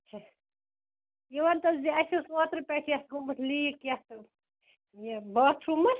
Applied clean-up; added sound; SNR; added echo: none; none; none; none.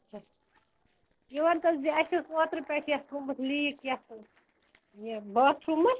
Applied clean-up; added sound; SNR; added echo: neural separator model SepFormer DNS4.